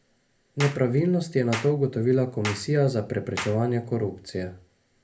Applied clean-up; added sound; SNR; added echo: none; Clapping; 13 dB; reverberation time 0.3 s.